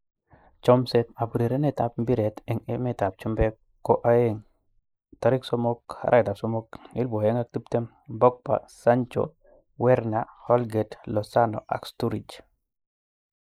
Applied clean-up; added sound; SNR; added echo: neural mask model Resemble Enhance denoiser.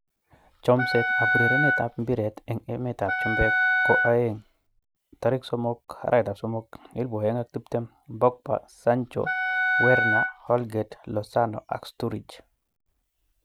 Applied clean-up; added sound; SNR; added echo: none; Wind instrument, woodwind instrument; -2 dB; none.